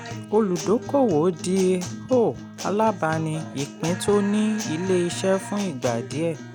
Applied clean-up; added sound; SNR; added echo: none; Guitar; 11 dB; none.